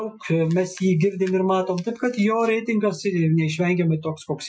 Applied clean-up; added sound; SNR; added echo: classical method Wiener filter.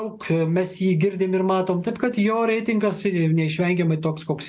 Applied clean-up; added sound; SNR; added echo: none; none; none; none.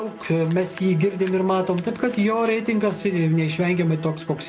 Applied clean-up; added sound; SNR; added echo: none; Bowed string instrument + Chewing, mastication; 18 dB; none.